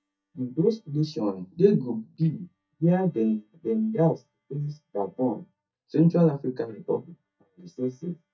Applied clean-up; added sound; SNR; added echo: neural mask model DeepFilterNet 3.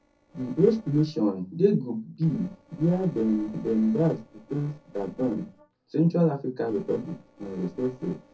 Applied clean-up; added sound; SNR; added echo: neural separator model SepFormer DNS4.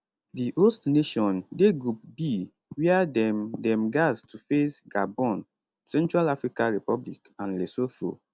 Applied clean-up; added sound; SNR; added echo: none; none; none; none.